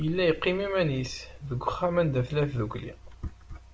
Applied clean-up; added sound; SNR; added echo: none; none; none; none.